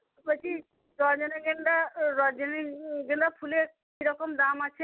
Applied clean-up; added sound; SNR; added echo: none; none; none; none.